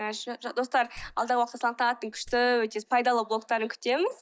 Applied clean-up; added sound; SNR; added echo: neural mask model DeepFilterNet 3.